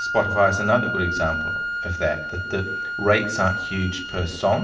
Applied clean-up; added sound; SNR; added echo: none; Wind instrument, woodwind instrument; 4 dB; reverberation time 0.8 s.